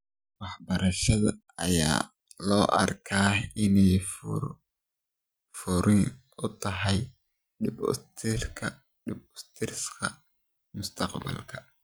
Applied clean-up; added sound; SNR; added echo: none; none; none; none.